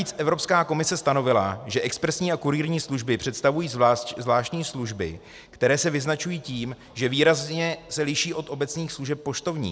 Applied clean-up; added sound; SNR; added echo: none; none; none; none.